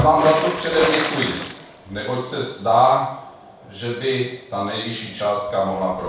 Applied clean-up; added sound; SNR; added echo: none; Water / Splash, splatter; 9 dB; reverberation time 0.7 s.